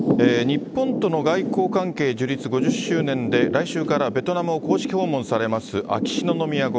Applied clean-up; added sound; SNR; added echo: none; Thunder / Rain; 3 dB; none.